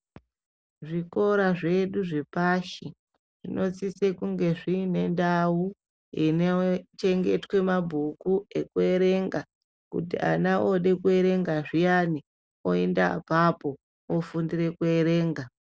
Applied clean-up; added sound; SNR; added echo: none; none; none; none.